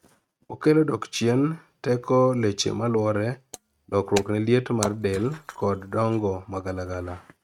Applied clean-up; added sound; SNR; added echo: neural mask model RNNoise.